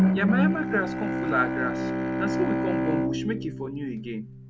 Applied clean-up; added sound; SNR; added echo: none; Bowed string instrument; -3 dB; none.